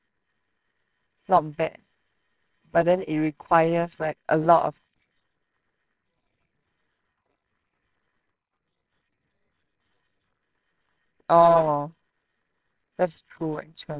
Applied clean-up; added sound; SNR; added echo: neural separator model SepFormer WHAMR!.